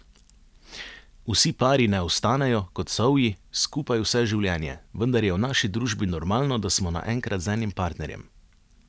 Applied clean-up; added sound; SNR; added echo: none; none; none; none.